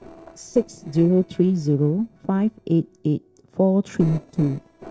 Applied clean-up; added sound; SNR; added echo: neural separator model SepFormer DNS4.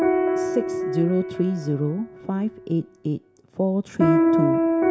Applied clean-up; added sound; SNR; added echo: none; Piano; -2 dB; none.